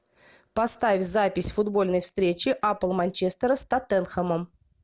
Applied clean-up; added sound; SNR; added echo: none; none; none; none.